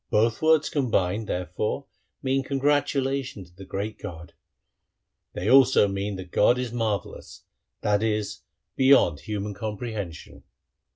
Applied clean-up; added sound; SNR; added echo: none; none; none; none.